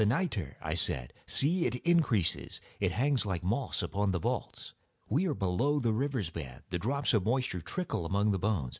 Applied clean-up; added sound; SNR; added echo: none; none; none; none.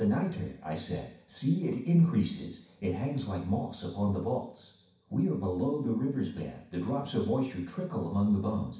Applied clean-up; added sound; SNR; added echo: none; none; none; reverberation time 0.6 s.